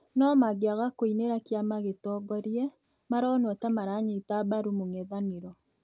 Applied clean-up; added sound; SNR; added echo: none; none; none; none.